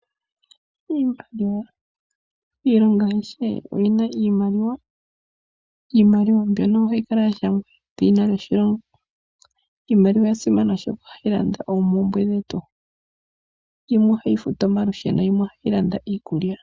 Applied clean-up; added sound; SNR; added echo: none; none; none; none.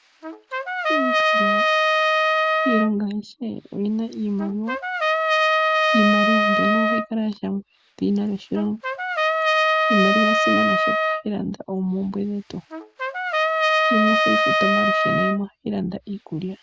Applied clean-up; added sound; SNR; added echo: none; Trumpet; -4 dB; none.